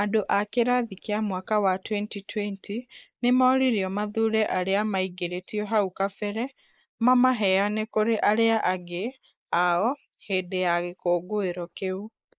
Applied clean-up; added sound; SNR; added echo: neural mask model Resemble Enhance denoiser.